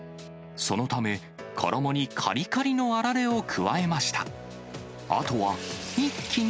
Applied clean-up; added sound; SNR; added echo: none; none; none; none.